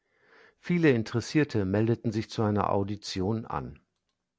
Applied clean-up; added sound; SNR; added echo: none; none; none; none.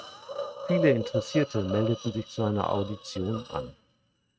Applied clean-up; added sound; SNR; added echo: neural mask model RNNoise.